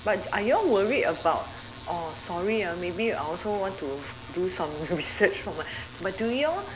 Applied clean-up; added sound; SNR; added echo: none; Engine; 16 dB; none.